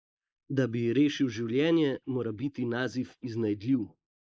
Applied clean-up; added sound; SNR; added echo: neural mask model Resemble Enhance denoiser.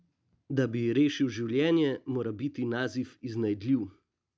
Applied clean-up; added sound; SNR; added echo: none; none; none; none.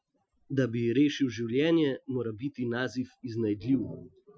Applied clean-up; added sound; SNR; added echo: classical method Wiener filter.